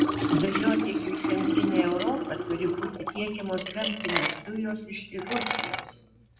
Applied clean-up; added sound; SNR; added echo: none; Liquid; -2 dB; reverberation time 0.9 s.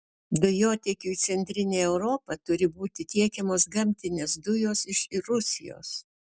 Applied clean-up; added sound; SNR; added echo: none; none; none; none.